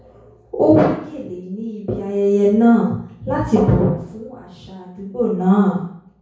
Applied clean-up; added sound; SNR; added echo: none; none; none; reverberation time 0.6 s.